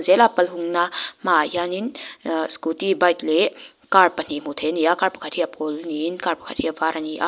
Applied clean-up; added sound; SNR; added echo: none; none; none; none.